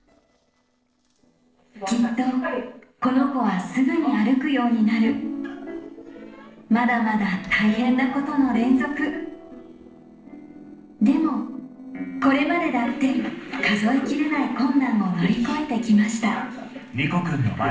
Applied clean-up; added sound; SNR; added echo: neural separator model SepFormer DNS4.